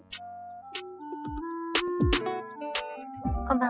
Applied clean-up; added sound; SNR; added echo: classical method spectral subtraction.